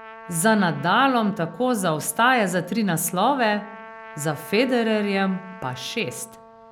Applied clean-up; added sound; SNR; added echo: none; Trumpet; 19 dB; none.